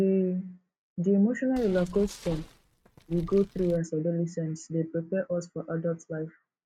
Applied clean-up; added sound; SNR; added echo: neural mask model RNNoise.